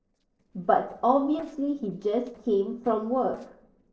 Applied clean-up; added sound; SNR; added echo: neural separator model SepFormer DNS4.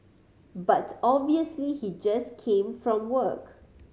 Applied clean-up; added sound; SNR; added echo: none; none; none; none.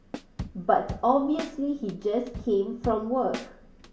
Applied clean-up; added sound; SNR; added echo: none; Drum / Drum kit; 13 dB; reverberation time 0.3 s.